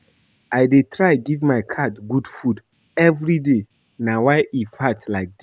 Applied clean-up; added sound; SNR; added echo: none; none; none; none.